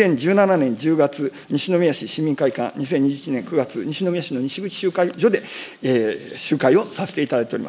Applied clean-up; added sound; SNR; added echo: neural mask model Resemble Enhance denoiser.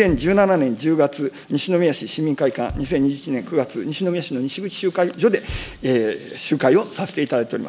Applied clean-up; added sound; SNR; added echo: none; Bass drum; 19 dB; none.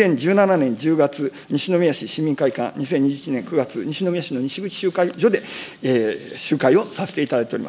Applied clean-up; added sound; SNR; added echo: none; none; none; none.